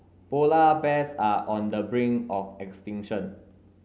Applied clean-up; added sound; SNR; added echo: none; none; none; none.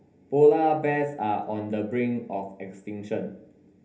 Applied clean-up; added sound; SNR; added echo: none; none; none; reverberation time 0.3 s.